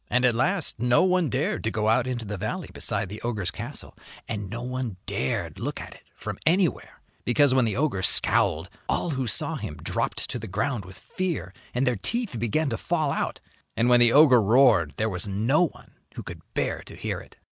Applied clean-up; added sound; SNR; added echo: none; none; none; none.